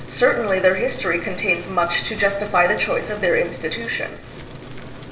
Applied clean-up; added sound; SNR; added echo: none; Truck; 15 dB; reverberation time 1.3 s.